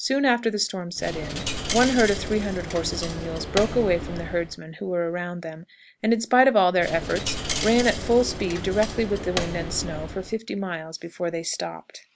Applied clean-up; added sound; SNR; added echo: none; Coin (dropping); 6 dB; none.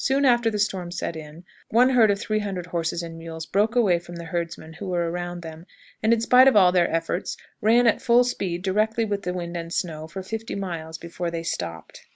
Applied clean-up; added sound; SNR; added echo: none; none; none; none.